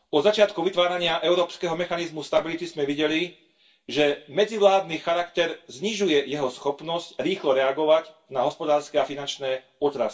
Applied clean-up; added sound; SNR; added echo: none; none; none; reverberation time 0.2 s.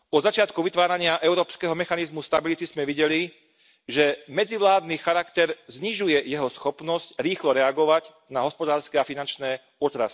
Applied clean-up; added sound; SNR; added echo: none; none; none; none.